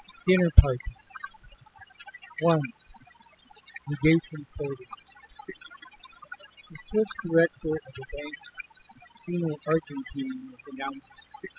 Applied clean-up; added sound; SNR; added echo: classical method spectral subtraction.